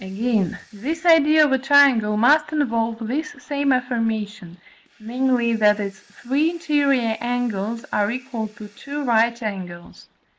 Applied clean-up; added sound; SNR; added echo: neural mask model Resemble Enhance denoiser.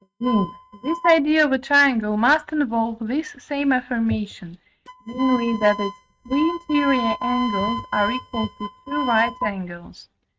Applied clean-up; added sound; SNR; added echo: neural mask model RNNoise.